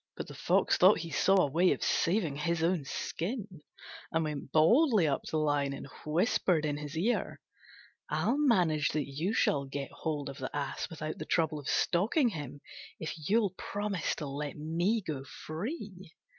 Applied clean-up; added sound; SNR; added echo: none; none; none; none.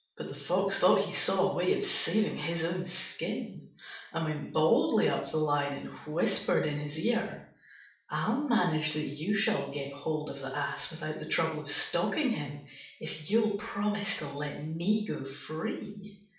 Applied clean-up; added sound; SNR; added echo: none; none; none; reverberation time 0.5 s.